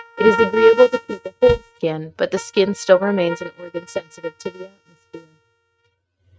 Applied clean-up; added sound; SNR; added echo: neural mask model RNNoise.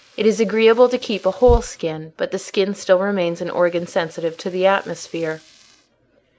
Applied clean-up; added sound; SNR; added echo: neural mask model Resemble Enhance denoiser.